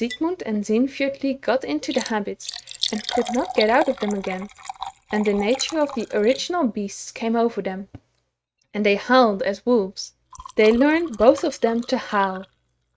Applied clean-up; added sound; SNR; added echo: neural mask model RNNoise.